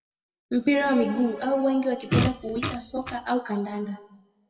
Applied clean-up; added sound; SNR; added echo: classical method WPE with log-MMSE.